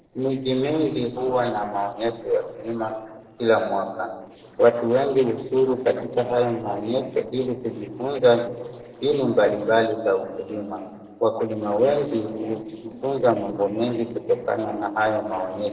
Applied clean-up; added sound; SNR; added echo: neural separator model SepFormer DNS4.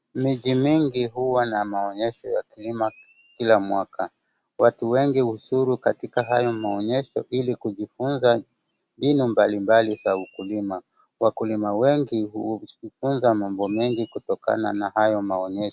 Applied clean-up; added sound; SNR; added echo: none; none; none; none.